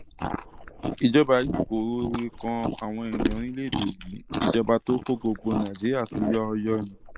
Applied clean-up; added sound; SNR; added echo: neural mask model Resemble Enhance denoiser.